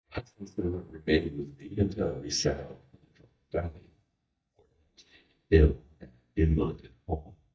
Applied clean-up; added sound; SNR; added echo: neural mask model DeepFilterNet 3.